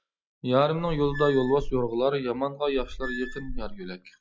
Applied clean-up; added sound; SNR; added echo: classical method log-MMSE.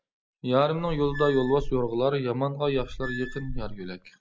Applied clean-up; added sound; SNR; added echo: none; Squeak / Screech; 8 dB; none.